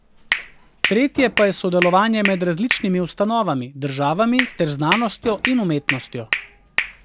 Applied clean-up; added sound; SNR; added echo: none; Hands; 7 dB; none.